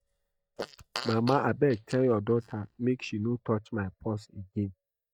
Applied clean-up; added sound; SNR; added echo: neural mask model DeepFilterNet 3.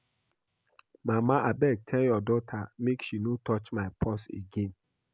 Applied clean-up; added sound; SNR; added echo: none; none; none; none.